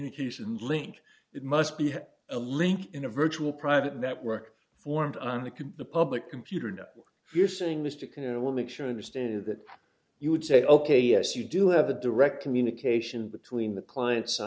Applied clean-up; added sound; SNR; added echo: none; none; none; none.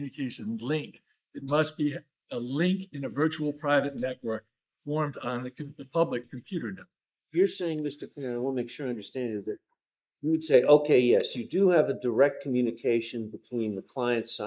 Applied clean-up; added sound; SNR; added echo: neural mask model Resemble Enhance denoiser.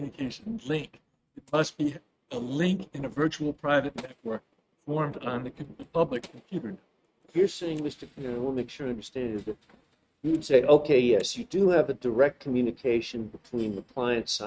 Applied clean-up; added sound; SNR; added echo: neural mask model RNNoise.